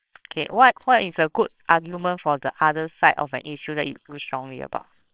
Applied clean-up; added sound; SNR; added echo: neural separator model SepFormer WHAMR!.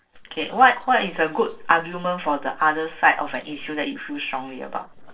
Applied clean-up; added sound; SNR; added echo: neural separator model SepFormer DNS4.